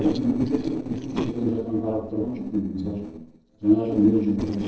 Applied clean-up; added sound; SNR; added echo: neural separator model SepFormer DNS4.